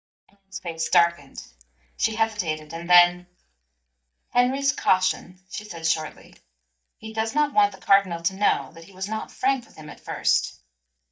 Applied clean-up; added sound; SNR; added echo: neural mask model DeepFilterNet 3.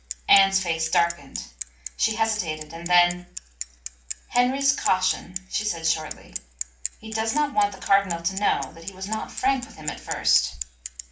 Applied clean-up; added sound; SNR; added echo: none; Bicycle; 12 dB; reverberation time 0.3 s.